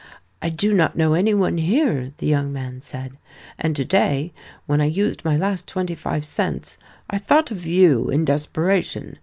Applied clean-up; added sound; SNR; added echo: none; none; none; none.